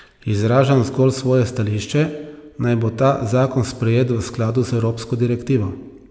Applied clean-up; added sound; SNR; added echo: none; none; none; none.